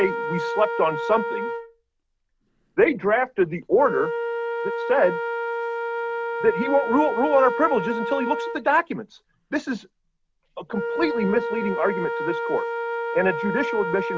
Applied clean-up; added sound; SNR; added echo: none; Wind instrument, woodwind instrument; 4 dB; none.